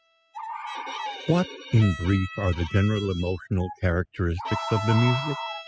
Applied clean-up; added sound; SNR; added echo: classical method spectral subtraction.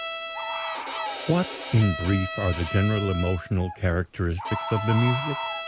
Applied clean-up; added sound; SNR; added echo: none; Bowed string instrument + Bird; 7 dB; none.